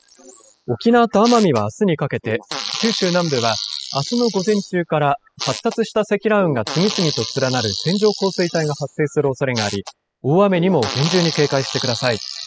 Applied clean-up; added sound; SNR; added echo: classical method spectral subtraction.